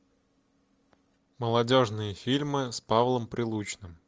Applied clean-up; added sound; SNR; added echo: none; none; none; none.